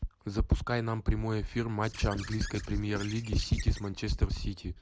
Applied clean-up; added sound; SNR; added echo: none; Squeak / Writing; 13 dB; none.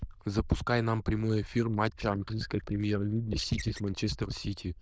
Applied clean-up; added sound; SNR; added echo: neural diffusion model UNIVERSE++.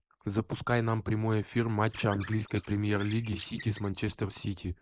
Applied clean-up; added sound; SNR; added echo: neural mask model Resemble Enhance denoiser.